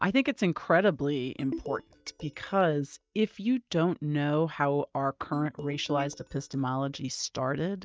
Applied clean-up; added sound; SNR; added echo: neural mask model DeepFilterNet 3.